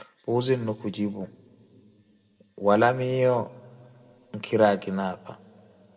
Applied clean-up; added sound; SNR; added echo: none; none; none; reverberation time 1.1 s.